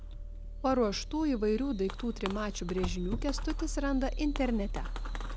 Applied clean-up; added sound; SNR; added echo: none; Fireworks; 4 dB; none.